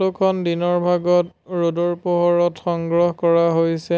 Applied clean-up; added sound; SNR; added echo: none; none; none; none.